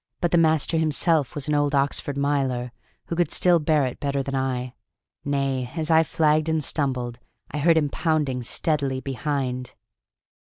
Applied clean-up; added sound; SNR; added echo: none; none; none; none.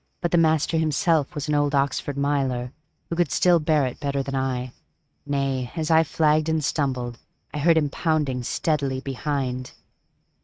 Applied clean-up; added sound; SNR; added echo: neural mask model RNNoise.